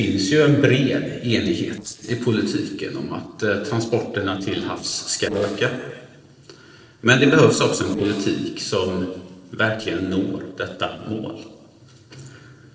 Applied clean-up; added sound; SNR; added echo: neural separator model SepFormer DNS4.